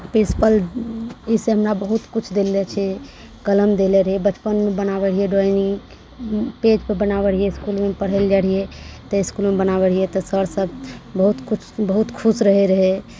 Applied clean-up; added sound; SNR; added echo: none; none; none; none.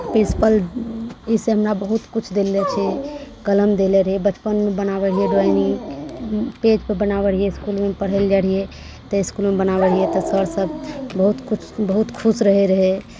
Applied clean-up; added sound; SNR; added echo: none; Dog; 12 dB; none.